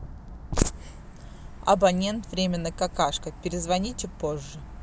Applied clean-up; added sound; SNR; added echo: none; none; none; none.